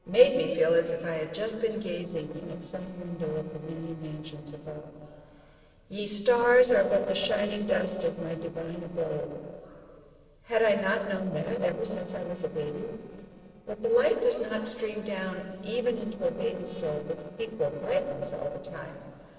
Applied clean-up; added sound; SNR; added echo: neural separator model SepFormer DNS4.